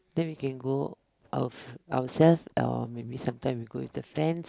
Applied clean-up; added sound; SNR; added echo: none; none; none; none.